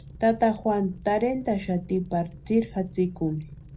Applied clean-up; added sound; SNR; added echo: none; Fire; 18 dB; reverberation time 0.5 s.